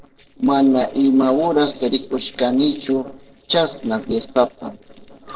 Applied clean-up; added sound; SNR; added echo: neural separator model SepFormer DNS4.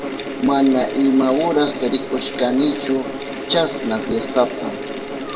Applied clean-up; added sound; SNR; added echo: none; Mechanical fan; 7 dB; reverberation time 1.5 s.